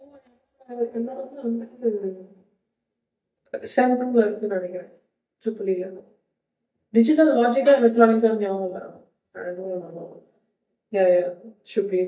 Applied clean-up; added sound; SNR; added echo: neural mask model DeepFilterNet 3.